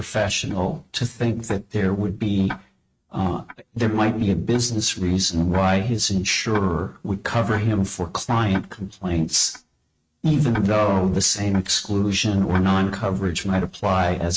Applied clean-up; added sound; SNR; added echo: neural mask model RNNoise.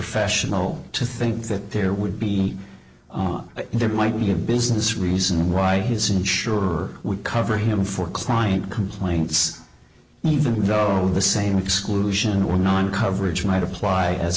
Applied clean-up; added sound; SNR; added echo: neural separator model SepFormer DNS4.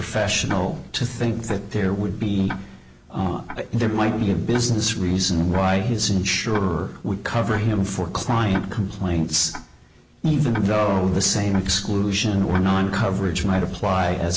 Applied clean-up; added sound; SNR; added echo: none; Tick-tock; 19 dB; none.